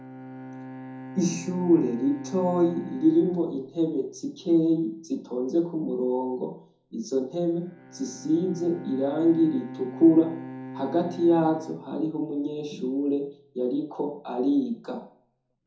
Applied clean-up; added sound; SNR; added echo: none; Bowed string instrument; 17 dB; reverberation time 0.5 s.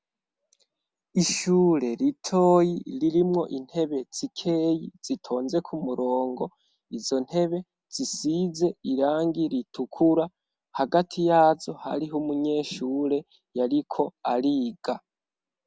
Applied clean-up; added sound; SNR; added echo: none; none; none; none.